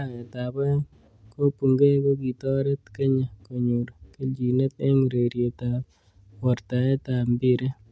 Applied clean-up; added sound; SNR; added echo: none; none; none; none.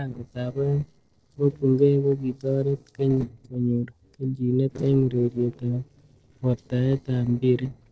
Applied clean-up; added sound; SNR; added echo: neural separator model SepFormer DNS4.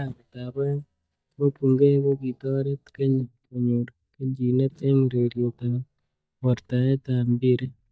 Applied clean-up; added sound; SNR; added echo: neural mask model DeepFilterNet 3.